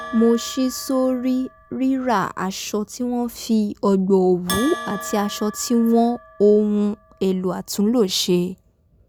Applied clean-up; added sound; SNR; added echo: none; Bell; 17 dB; none.